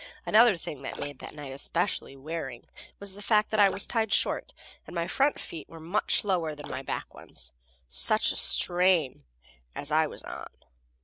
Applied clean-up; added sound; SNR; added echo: none; Drip; 17 dB; none.